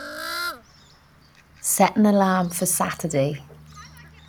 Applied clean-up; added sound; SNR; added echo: none; Fowl; 14 dB; none.